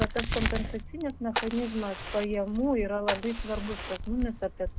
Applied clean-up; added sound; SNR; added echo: none; Crack + Fire; 2 dB; none.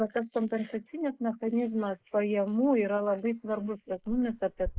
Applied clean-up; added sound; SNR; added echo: neural mask model Resemble Enhance denoiser.